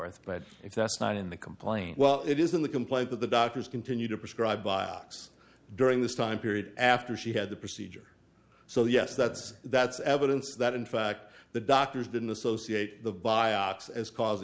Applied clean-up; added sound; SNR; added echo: none; none; none; none.